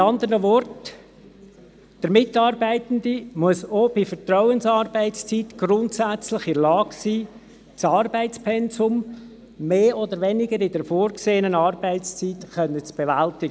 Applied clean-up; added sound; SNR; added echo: none; none; none; none.